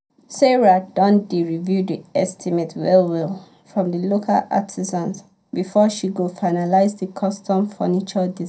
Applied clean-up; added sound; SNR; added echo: none; none; none; reverberation time 0.2 s.